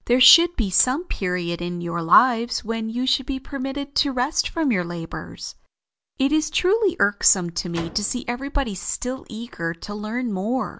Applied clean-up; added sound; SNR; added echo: none; Slam; 19 dB; none.